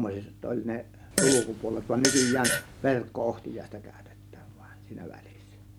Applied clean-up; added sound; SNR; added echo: none; Fart; -1 dB; none.